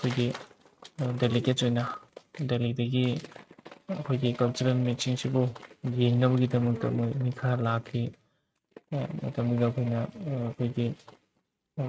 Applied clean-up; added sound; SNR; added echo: neural mask model RNNoise.